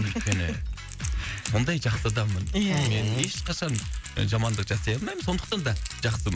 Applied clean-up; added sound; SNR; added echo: none; Crackle; 15 dB; none.